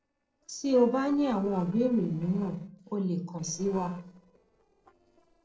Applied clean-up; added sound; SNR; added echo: neural separator model SepFormer DNS4.